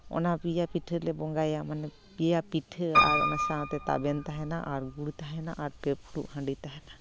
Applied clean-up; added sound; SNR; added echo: none; Piano; 3 dB; none.